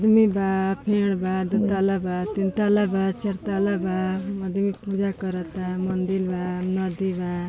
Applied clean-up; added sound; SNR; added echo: none; none; none; none.